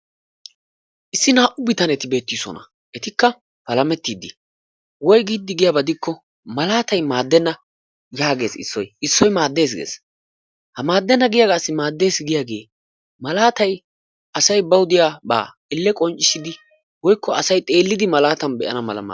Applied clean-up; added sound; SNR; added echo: none; none; none; none.